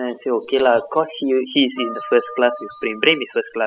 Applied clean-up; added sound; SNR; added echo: classical method spectral subtraction.